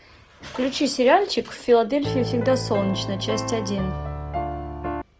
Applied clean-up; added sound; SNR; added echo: none; Piano; 5 dB; none.